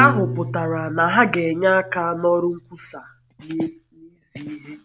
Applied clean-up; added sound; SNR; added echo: none; Piano; 10 dB; none.